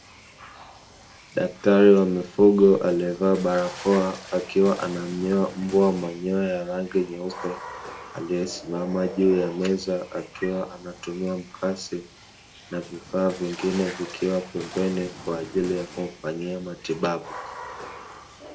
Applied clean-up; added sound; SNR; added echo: none; Water / Splash, splatter; 17 dB; reverberation time 0.3 s.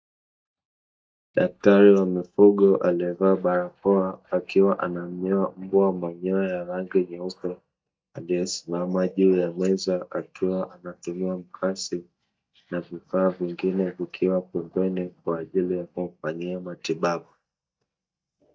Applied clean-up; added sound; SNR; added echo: neural mask model DeepFilterNet 3.